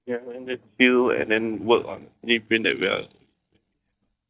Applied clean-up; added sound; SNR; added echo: neural mask model DeepFilterNet 3.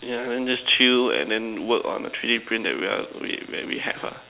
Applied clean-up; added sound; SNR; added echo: none; none; none; none.